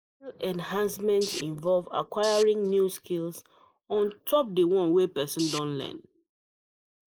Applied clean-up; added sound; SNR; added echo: neural mask model Resemble Enhance denoiser.